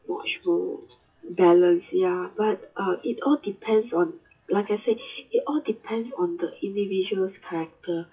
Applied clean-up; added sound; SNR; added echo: classical method WPE with log-MMSE.